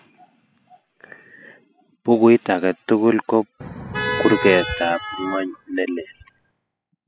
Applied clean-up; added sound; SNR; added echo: classical method spectral subtraction.